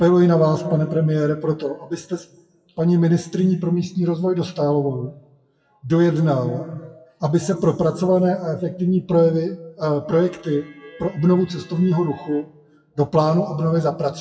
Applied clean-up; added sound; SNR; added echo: classical method WPE with log-MMSE.